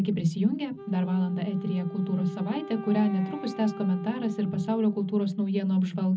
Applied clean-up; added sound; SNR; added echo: none; Wind instrument, woodwind instrument; 16 dB; reverberation time 0.4 s.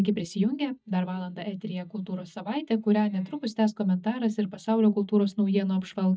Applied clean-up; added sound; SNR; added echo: neural mask model DeepFilterNet 3.